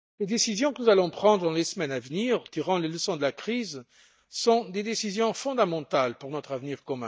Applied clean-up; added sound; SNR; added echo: neural mask model DeepFilterNet 3.